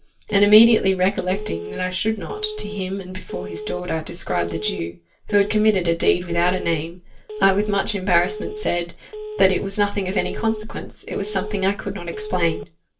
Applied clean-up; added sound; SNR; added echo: none; Telephone; 12 dB; reverberation time 0.2 s.